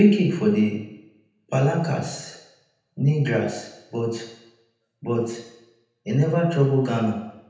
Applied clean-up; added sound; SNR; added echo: none; none; none; reverberation time 0.8 s.